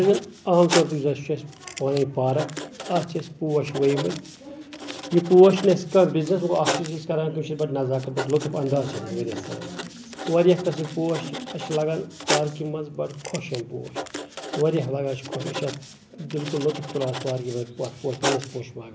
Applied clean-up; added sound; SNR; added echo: none; Writing; 10 dB; none.